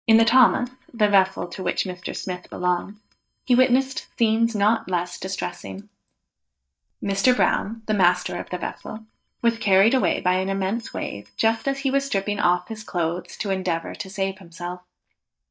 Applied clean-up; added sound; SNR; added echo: neural mask model DeepFilterNet 3.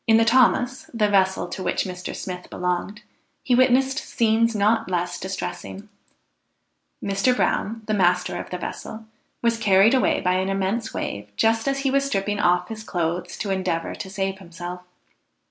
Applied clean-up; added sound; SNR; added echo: none; none; none; none.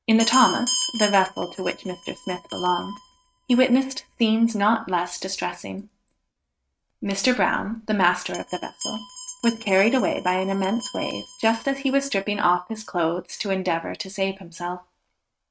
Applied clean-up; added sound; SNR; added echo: neural mask model RNNoise.